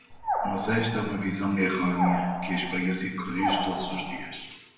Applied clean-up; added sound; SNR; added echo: none; Animal; 4 dB; reverberation time 1.1 s.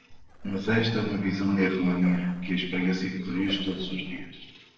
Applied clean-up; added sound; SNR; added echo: neural separator model SepFormer DNS4.